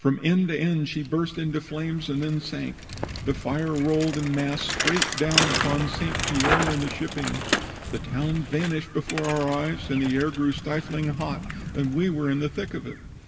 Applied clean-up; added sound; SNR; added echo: none; Bicycle; 4 dB; reverberation time 2.8 s.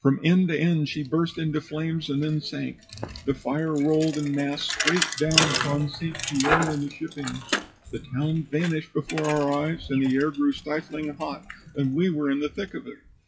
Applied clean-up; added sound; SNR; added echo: classical method WPE with log-MMSE.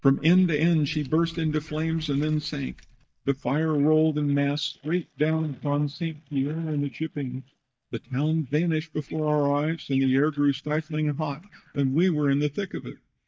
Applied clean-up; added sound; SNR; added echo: neural mask model DeepFilterNet 3.